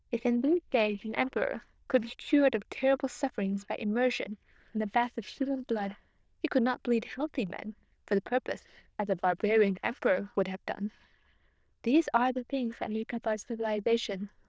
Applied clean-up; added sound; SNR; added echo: neural diffusion model UNIVERSE++.